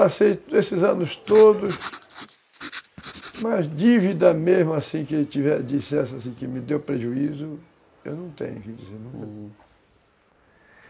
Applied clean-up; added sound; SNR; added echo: neural mask model Resemble Enhance denoiser.